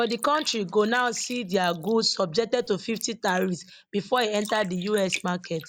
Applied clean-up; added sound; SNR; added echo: neural mask model Resemble Enhance denoiser.